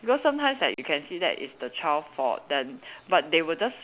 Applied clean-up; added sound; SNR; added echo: none; none; none; none.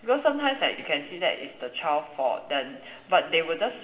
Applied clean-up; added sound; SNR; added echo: none; none; none; reverberation time 1.1 s.